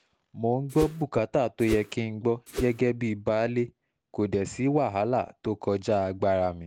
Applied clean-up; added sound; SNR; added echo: none; Whoosh, swoosh, swish; 8 dB; none.